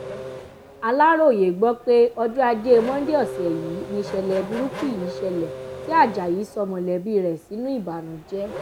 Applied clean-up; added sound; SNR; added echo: none; Race car, auto racing / Accelerating, revving, vroom; 13 dB; none.